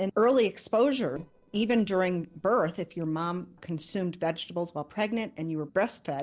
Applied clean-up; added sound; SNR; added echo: neural separator model SepFormer DNS4.